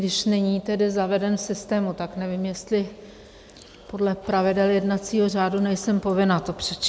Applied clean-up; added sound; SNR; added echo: none; none; none; none.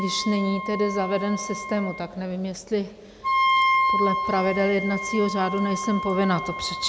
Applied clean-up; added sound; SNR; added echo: none; Wind instrument, woodwind instrument; 2 dB; none.